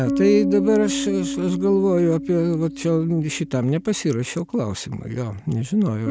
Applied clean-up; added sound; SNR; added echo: none; Bass guitar; 8 dB; none.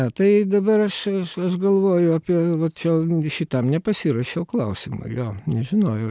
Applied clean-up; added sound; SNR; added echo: none; none; none; none.